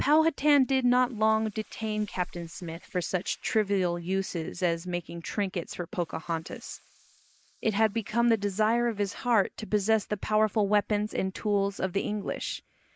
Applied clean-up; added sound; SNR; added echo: neural mask model Resemble Enhance denoiser.